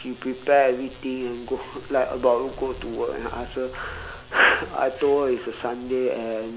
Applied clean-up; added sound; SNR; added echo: none; none; none; none.